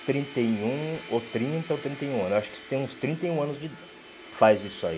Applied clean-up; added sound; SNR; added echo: none; Domestic sounds, home sounds; 16 dB; none.